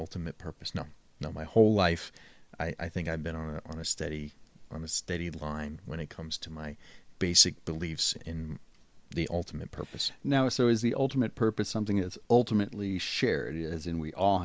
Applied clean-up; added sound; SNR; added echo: none; none; none; none.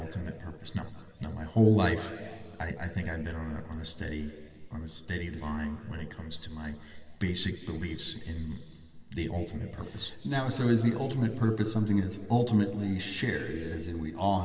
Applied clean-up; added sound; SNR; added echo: none; none; none; reverberation time 2.2 s.